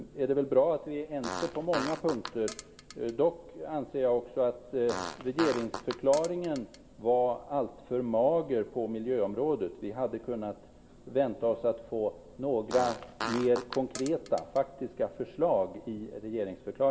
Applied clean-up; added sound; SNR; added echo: none; Fart; 10 dB; reverberation time 2.0 s.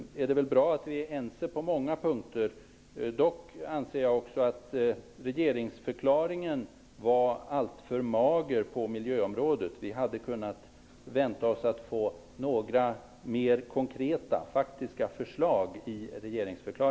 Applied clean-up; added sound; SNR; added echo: none; none; none; none.